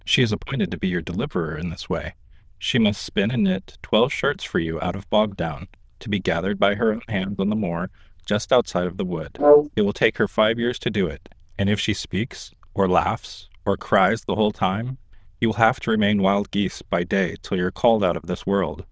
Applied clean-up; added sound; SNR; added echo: neural diffusion model UNIVERSE++.